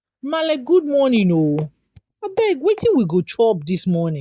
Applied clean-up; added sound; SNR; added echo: neural mask model DeepFilterNet 3.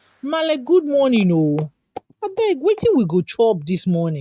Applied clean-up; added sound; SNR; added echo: neural mask model RNNoise.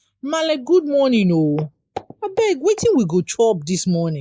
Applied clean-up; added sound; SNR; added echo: neural mask model Resemble Enhance denoiser.